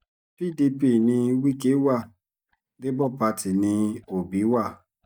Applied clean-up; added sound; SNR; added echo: neural mask model DeepFilterNet 3.